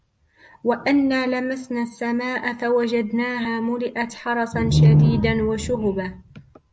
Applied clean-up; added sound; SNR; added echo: none; none; none; none.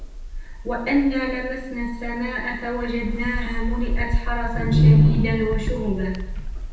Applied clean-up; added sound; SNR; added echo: none; Bird; 4 dB; reverberation time 0.9 s.